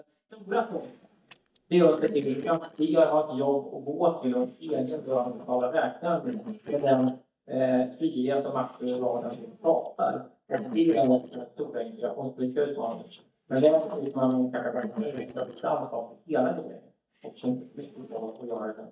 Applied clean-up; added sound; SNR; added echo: neural mask model DeepFilterNet 3.